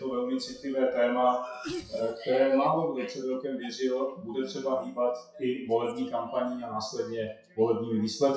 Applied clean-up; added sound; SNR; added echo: classical method WPE with log-MMSE.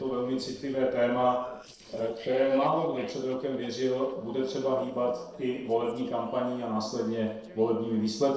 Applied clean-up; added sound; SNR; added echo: neural separator model SepFormer DNS4.